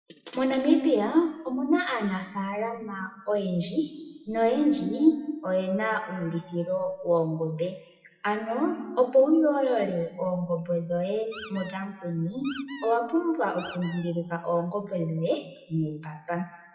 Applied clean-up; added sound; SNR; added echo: classical method WPE with log-MMSE.